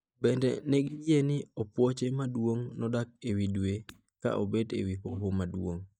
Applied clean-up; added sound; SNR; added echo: neural mask model DeepFilterNet 3.